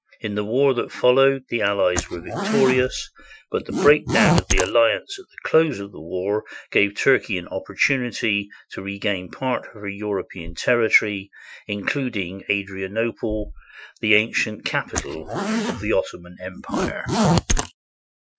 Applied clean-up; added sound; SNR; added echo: classical method Wiener filter.